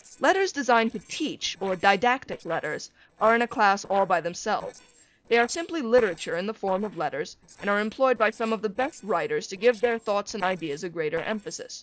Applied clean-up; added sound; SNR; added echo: neural separator model SepFormer DNS4.